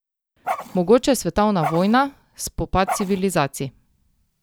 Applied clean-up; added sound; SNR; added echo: none; Dog; 9 dB; none.